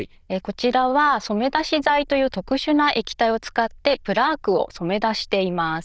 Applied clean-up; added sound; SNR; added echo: neural diffusion model UNIVERSE++.